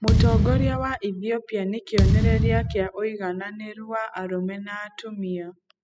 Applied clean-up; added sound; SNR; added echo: classical method spectral subtraction.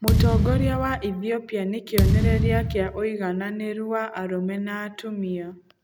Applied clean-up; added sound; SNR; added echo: none; Thump, thud; -5 dB; none.